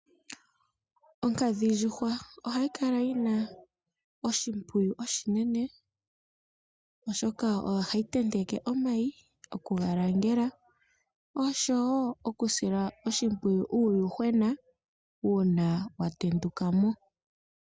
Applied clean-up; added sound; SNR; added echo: none; none; none; none.